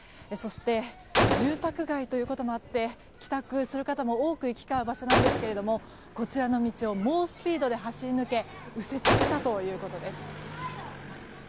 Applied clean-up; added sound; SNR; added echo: none; Gunshot, gunfire; 3 dB; none.